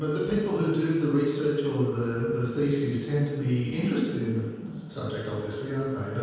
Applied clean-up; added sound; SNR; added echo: none; none; none; reverberation time 1.2 s.